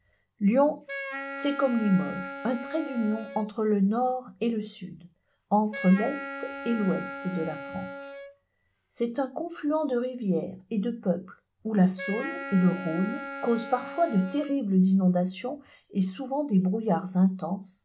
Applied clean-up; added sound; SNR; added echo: none; Wind instrument, woodwind instrument; 11 dB; none.